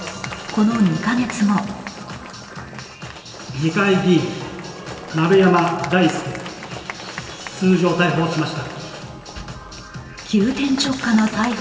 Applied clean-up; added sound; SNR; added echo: none; Applause; 16 dB; reverberation time 2.6 s.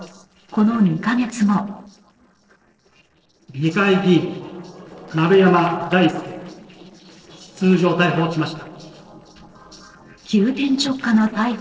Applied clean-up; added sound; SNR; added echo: neural separator model SepFormer DNS4.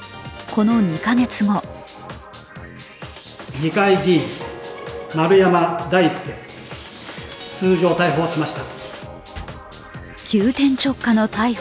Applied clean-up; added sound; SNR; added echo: none; none; none; none.